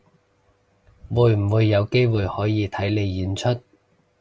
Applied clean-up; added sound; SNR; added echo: none; none; none; none.